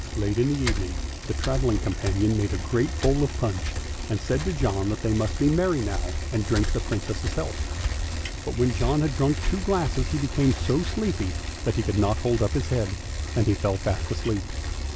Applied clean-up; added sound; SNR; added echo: none; Bicycle; 3 dB; none.